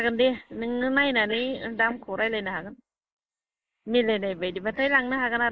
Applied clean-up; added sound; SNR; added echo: neural mask model Resemble Enhance denoiser.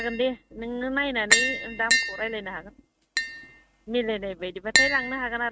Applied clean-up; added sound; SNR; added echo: neural mask model RNNoise.